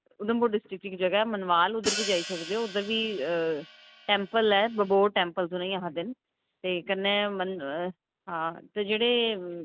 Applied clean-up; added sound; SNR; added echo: none; Hi-hat; 10 dB; none.